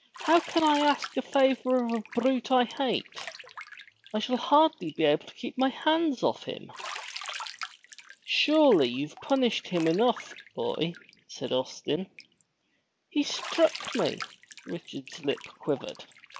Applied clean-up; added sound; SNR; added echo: none; Bathtub (filling or washing); 16 dB; none.